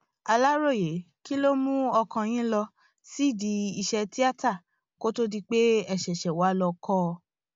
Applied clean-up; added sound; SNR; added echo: none; none; none; none.